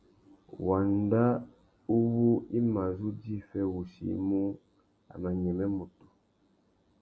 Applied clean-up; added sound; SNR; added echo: none; none; none; none.